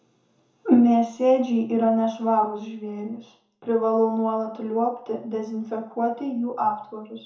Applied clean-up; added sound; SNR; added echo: none; none; none; reverberation time 0.6 s.